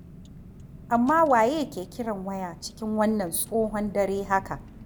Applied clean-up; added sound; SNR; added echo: none; Car; 18 dB; none.